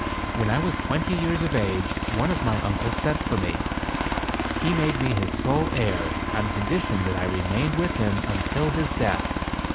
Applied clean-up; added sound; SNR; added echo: none; Aircraft; 0 dB; none.